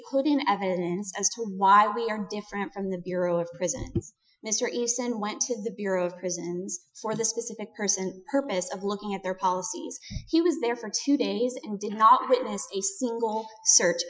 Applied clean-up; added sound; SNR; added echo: classical method Wiener filter.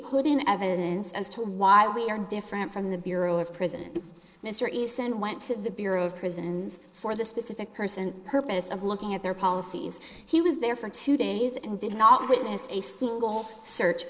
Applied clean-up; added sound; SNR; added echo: neural separator model SepFormer DNS4.